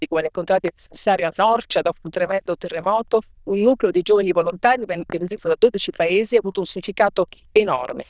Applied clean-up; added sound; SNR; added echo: neural diffusion model UNIVERSE++.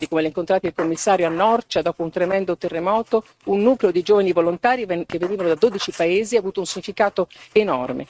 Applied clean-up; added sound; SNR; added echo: neural mask model RNNoise.